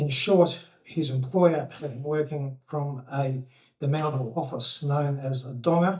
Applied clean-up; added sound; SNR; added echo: neural mask model DeepFilterNet 3.